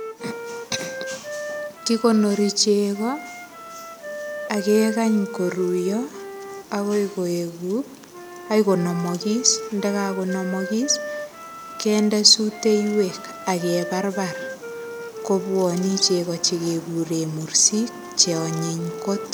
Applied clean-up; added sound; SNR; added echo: none; Wind instrument, woodwind instrument; 12 dB; none.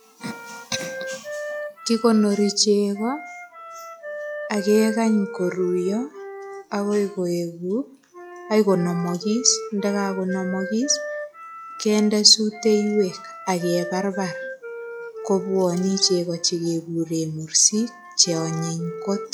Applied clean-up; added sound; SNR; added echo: classical method log-MMSE.